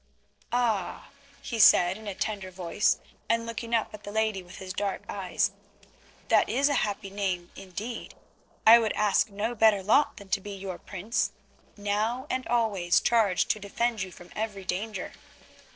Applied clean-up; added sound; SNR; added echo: neural separator model SepFormer DNS4.